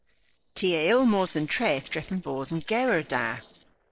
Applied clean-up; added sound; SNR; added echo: neural separator model SepFormer DNS4.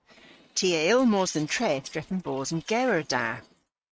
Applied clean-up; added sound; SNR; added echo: neural mask model RNNoise.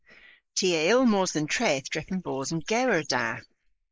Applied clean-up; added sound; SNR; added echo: neural mask model Resemble Enhance denoiser.